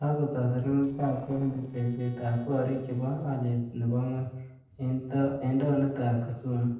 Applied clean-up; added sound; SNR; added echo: neural separator model SepFormer DNS4.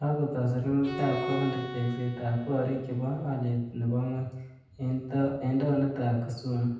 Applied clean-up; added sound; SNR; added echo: none; Bowed string instrument; 10 dB; reverberation time 0.9 s.